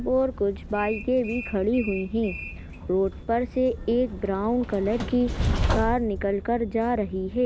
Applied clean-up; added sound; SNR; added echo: none; Train; 6 dB; none.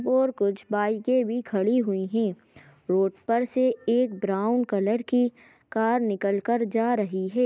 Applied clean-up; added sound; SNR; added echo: none; none; none; none.